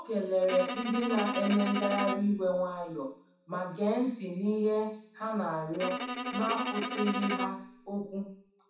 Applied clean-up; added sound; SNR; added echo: none; Bowed string instrument; 5 dB; reverberation time 0.7 s.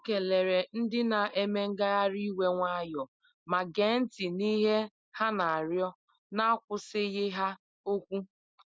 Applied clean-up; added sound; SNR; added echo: none; none; none; none.